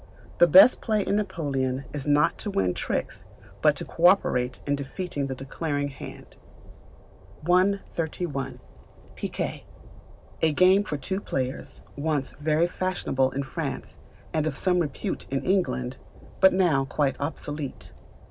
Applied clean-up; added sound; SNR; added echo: none; Train; 18 dB; none.